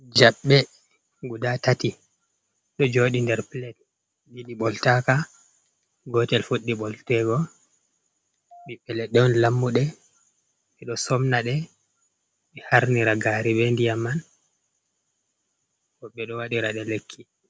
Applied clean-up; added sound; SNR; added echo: none; none; none; none.